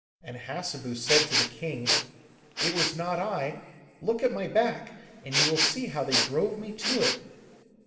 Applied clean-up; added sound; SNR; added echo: none; Respiratory sounds; -1 dB; reverberation time 2.5 s.